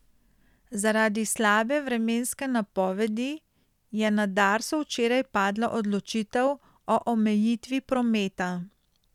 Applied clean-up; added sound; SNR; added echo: none; none; none; none.